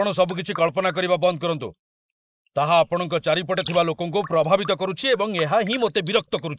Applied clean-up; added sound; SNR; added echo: neural mask model Resemble Enhance denoiser.